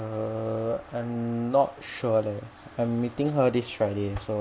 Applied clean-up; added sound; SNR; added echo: none; none; none; none.